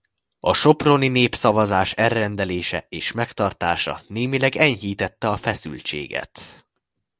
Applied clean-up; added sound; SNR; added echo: none; none; none; none.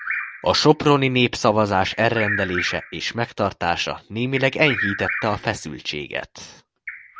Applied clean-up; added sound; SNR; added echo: none; Bird vocalization, bird call, bird song; 10 dB; none.